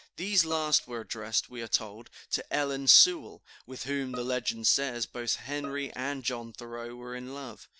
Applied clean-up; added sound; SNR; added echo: none; Bowed string instrument; 19 dB; none.